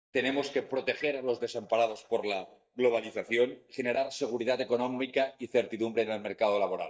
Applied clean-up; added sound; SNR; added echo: neural mask model DeepFilterNet 3.